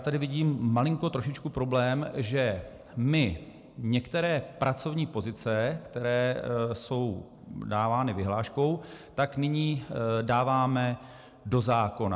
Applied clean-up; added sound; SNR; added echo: none; none; none; none.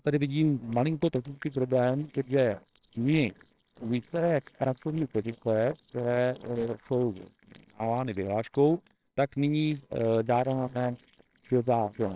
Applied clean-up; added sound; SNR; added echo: neural separator model SepFormer WHAMR!.